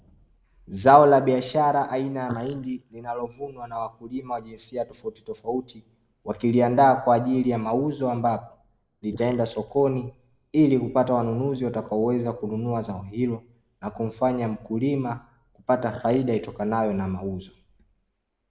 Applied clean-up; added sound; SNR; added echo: neural mask model Resemble Enhance denoiser.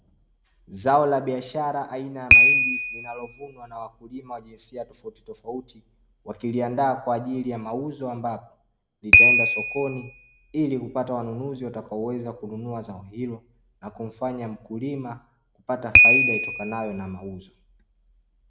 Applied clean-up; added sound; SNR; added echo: none; Piano; -4 dB; none.